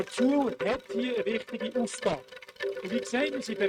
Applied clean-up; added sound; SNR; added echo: neural mask model RNNoise.